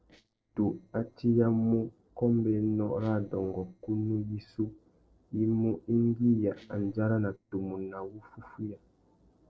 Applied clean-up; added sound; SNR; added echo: neural separator model SepFormer DNS4.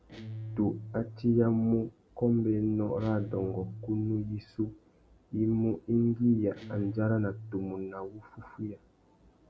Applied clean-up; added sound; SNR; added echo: none; Guitar; 14 dB; none.